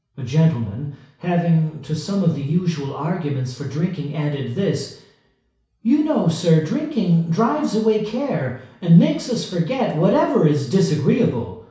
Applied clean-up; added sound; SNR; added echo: none; none; none; reverberation time 0.6 s.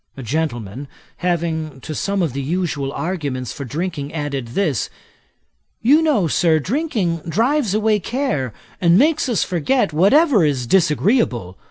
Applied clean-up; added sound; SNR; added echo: none; none; none; none.